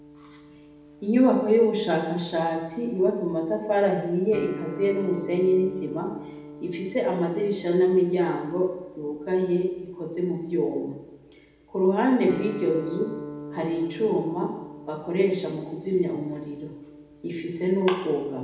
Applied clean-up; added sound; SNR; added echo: none; Guitar; 16 dB; reverberation time 0.9 s.